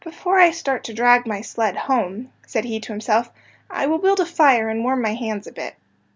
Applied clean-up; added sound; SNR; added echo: none; none; none; none.